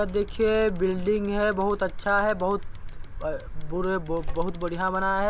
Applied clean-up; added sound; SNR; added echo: none; Bicycle; 6 dB; none.